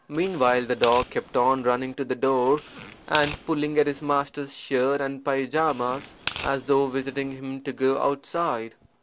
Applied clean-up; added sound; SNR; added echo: none; Tearing; 12 dB; none.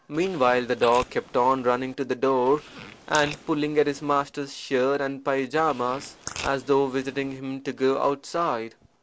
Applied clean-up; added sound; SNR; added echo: neural mask model Resemble Enhance denoiser.